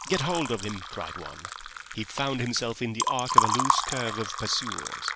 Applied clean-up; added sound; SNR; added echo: none; Liquid; -2 dB; none.